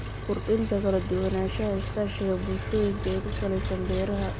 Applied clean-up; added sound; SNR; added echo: none; Engine; 4 dB; none.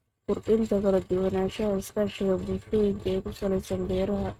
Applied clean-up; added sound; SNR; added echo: neural mask model RNNoise.